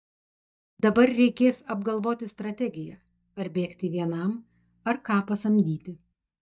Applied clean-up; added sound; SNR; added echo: neural mask model DeepFilterNet 3.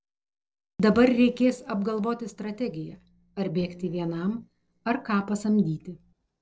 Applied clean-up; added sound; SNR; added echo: neural separator model SepFormer DNS4.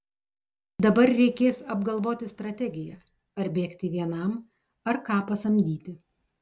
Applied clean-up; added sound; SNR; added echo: none; none; none; none.